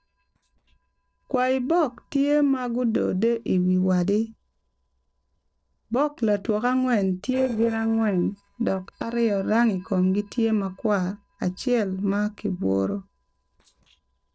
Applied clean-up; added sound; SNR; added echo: neural separator model SepFormer DNS4.